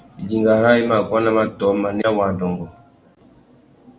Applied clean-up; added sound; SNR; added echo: none; none; none; none.